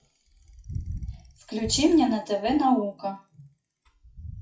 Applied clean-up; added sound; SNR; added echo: classical method WPE with log-MMSE.